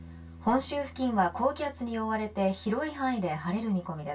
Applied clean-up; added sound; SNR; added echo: none; Bass guitar; 19 dB; reverberation time 0.2 s.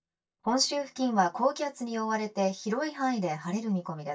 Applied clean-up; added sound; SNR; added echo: neural mask model DeepFilterNet 3.